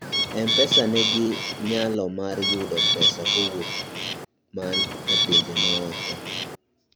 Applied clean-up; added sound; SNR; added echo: none; Bird; -4 dB; none.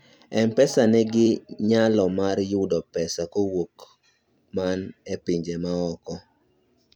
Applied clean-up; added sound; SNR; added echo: none; none; none; none.